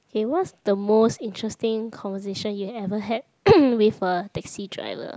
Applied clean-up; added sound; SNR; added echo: none; none; none; none.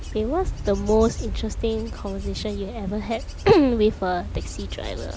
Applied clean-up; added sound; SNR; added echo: none; Wind / Bird / Insect; 7 dB; none.